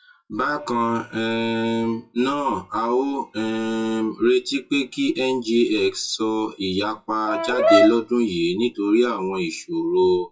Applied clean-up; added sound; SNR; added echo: classical method WPE with log-MMSE.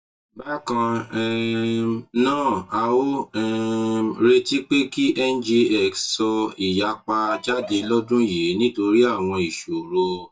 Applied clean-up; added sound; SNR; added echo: neural mask model DeepFilterNet 3.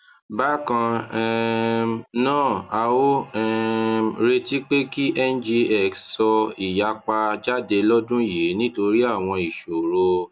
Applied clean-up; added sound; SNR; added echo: none; none; none; none.